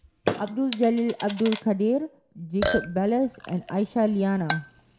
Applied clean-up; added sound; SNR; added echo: none; Chink, clink / Liquid; 9 dB; none.